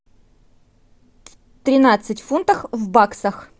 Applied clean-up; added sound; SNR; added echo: none; none; none; none.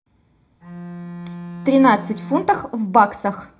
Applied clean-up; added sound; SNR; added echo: none; Bowed string instrument; 13 dB; reverberation time 0.3 s.